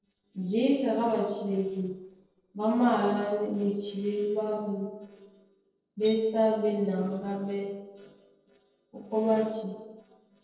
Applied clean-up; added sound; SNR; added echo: neural separator model SepFormer DNS4.